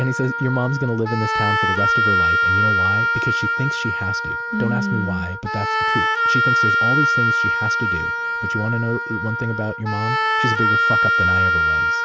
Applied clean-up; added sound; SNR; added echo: none; Wind instrument, woodwind instrument; -5 dB; none.